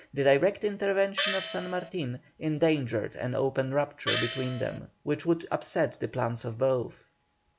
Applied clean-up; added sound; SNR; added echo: none; Gong; 3 dB; none.